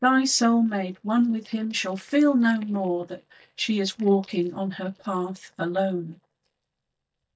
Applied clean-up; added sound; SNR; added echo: neural mask model DeepFilterNet 3.